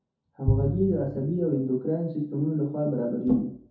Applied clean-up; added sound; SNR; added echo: none; Piano; 4 dB; reverberation time 0.5 s.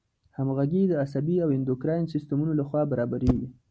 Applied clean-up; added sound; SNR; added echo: none; none; none; none.